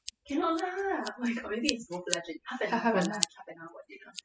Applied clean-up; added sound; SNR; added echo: classical method spectral subtraction.